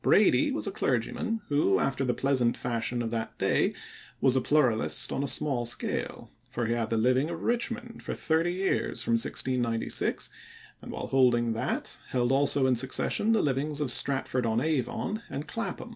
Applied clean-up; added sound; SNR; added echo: none; none; none; none.